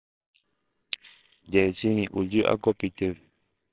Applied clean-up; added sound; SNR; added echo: neural separator model SepFormer WHAMR!.